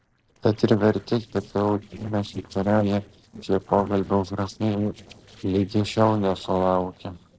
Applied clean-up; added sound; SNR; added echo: neural separator model SepFormer DNS4.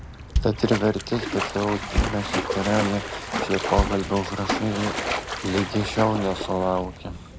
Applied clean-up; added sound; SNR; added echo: none; Bass drum + Splash, splatter; 3 dB; none.